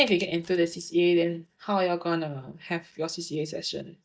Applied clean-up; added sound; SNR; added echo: neural mask model DeepFilterNet 3.